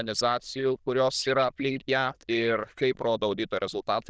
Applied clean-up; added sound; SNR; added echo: neural diffusion model UNIVERSE++.